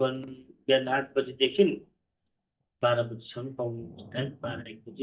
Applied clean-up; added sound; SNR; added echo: neural mask model DeepFilterNet 3.